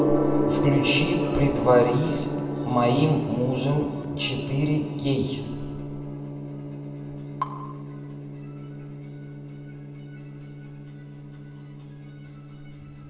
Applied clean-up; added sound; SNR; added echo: none; Gong; 2 dB; reverberation time 1.0 s.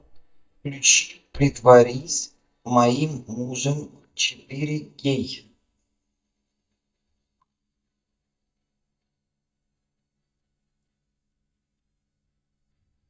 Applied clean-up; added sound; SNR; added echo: neural mask model DeepFilterNet 3.